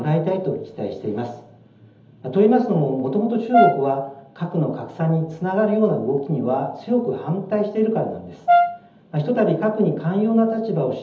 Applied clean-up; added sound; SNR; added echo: none; Brass instrument; 1 dB; reverberation time 1.2 s.